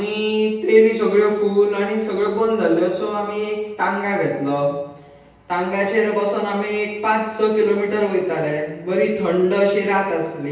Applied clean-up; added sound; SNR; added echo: none; none; none; reverberation time 0.9 s.